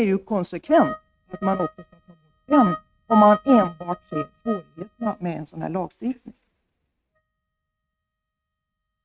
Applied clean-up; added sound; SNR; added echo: neural mask model RNNoise.